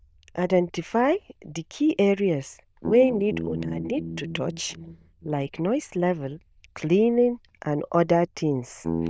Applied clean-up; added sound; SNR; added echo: neural diffusion model UNIVERSE++.